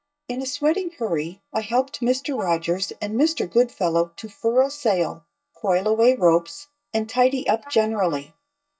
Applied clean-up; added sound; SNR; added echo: neural mask model DeepFilterNet 3.